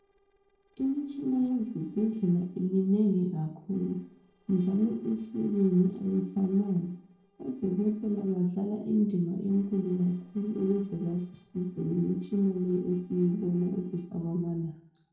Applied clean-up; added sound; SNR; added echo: neural separator model SepFormer DNS4.